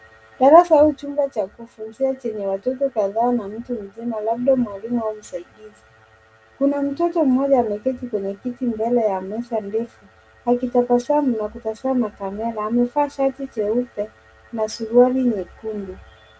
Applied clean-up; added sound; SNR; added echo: none; none; none; none.